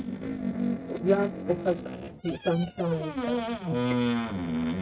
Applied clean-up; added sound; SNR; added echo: neural mask model RNNoise.